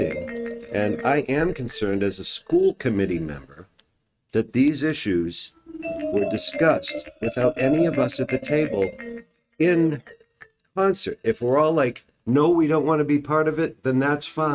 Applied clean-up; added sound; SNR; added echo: neural mask model RNNoise.